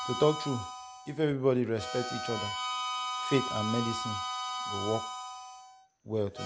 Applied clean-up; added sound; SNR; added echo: none; Harmonica; 4 dB; none.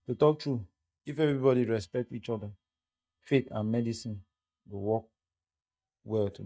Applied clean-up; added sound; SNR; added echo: neural mask model DeepFilterNet 3.